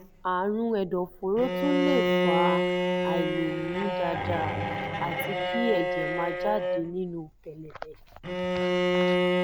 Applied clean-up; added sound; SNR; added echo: none; Bowed string instrument; -3 dB; none.